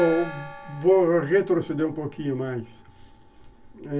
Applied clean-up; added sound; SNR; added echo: none; Gong; 17 dB; reverberation time 0.1 s.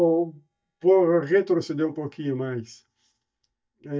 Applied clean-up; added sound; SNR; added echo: neural mask model DeepFilterNet 3.